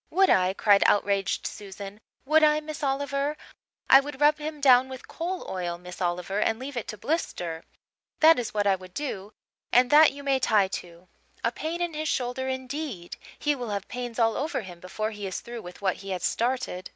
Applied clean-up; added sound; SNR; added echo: none; none; none; none.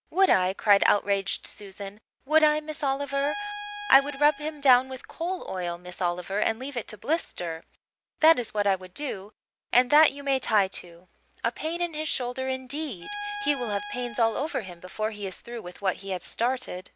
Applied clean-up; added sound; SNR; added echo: none; Bowed string instrument; 11 dB; none.